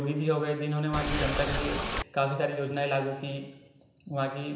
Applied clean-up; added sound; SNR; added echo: none; Boat, Water vehicle; 0 dB; reverberation time 0.9 s.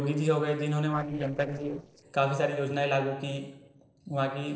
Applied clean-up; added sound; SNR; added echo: neural separator model SepFormer DNS4.